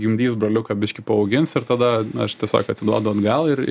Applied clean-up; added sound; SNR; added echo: none; none; none; none.